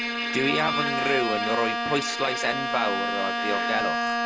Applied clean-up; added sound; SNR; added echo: none; Bowed string instrument; -1 dB; none.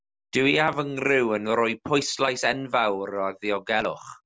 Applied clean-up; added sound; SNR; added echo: none; none; none; none.